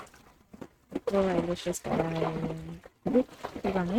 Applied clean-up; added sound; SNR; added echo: neural mask model RNNoise.